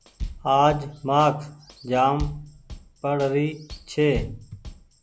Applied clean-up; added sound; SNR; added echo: none; Drum kit; 13 dB; none.